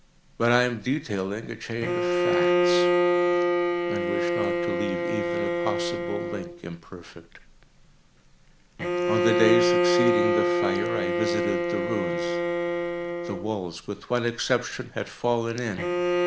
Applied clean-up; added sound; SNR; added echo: none; Bowed string instrument; -4 dB; none.